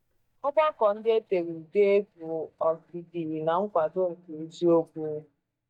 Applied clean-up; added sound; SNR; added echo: neural mask model DeepFilterNet 3.